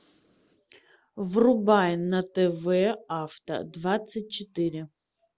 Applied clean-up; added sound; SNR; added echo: none; none; none; none.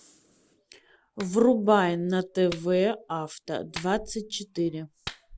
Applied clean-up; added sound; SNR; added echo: none; Clapping; 19 dB; none.